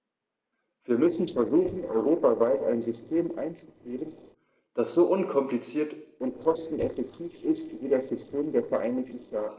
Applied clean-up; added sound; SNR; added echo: neural separator model SepFormer DNS4.